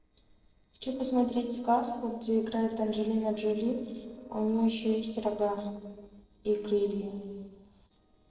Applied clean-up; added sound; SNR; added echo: neural separator model SepFormer DNS4.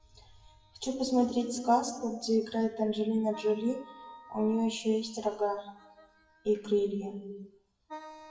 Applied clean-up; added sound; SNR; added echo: classical method WPE with log-MMSE.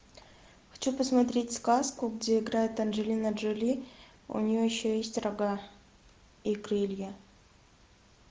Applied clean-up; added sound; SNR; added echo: none; none; none; none.